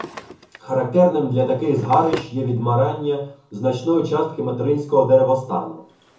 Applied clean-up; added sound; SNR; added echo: none; Drawer open or close; 19 dB; reverberation time 0.6 s.